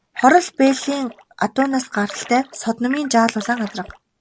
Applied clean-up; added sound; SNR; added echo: none; Splash, splatter; 17 dB; none.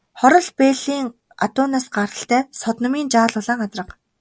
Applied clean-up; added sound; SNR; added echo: none; none; none; none.